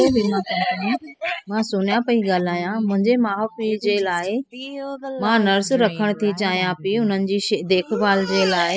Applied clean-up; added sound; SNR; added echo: classical method spectral subtraction.